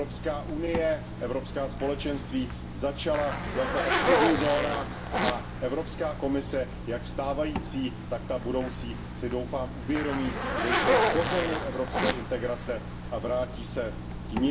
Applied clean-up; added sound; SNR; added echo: none; Zipper (clothing); 0 dB; reverberation time 0.6 s.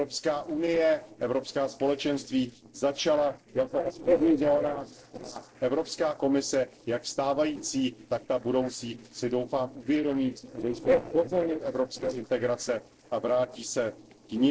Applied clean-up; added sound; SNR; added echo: neural separator model SepFormer DNS4.